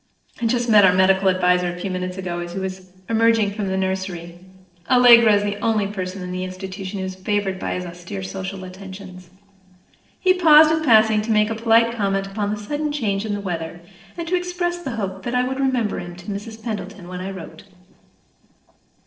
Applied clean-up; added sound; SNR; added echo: neural separator model SepFormer DNS4.